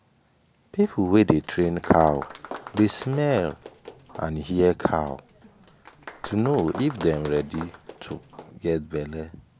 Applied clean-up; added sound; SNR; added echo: none; Applause; 16 dB; none.